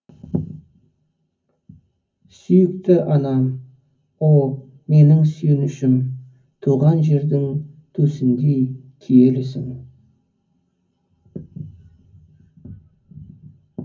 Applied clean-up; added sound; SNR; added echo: none; none; none; reverberation time 0.3 s.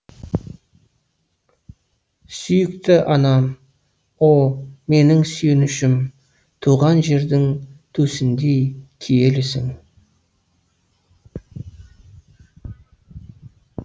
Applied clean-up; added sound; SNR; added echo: none; none; none; none.